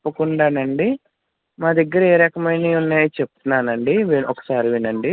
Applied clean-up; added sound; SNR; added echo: none; none; none; none.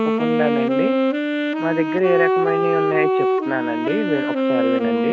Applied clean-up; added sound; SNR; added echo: none; Wind instrument, woodwind instrument; -5 dB; none.